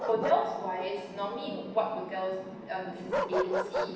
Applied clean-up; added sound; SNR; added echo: none; Bark; 4 dB; reverberation time 0.9 s.